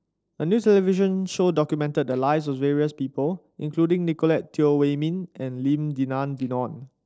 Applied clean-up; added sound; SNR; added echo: neural separator model SepFormer DNS4.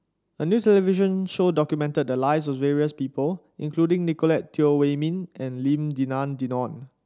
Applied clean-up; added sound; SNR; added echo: none; none; none; none.